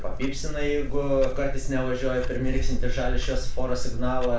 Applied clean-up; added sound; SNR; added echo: none; Clock; -4 dB; reverberation time 0.3 s.